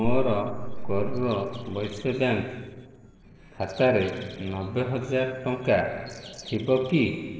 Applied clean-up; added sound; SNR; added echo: neural separator model SepFormer DNS4.